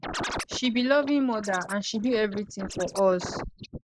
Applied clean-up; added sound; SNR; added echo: neural mask model Resemble Enhance denoiser.